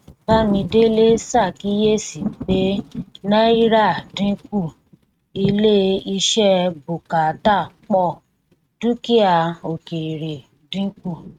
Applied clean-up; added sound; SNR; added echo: neural mask model RNNoise.